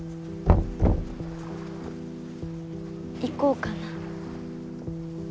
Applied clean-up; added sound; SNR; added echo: none; Knock; -4 dB; none.